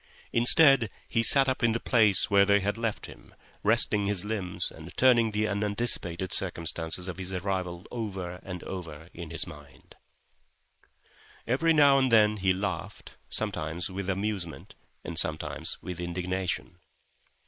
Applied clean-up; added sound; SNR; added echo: neural mask model Resemble Enhance denoiser.